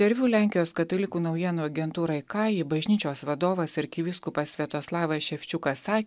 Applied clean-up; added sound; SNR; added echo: none; none; none; none.